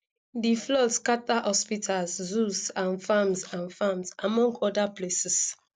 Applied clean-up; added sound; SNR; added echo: none; none; none; none.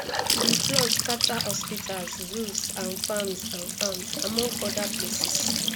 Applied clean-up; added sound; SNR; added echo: none; Trickle, dribble / Bathtub (filling or washing) / Sink (filling or washing) / Gurgling / Splash, splatter; -5 dB; none.